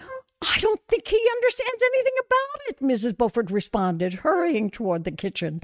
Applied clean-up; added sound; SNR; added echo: neural mask model RNNoise.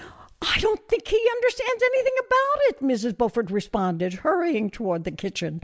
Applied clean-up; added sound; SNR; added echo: none; none; none; none.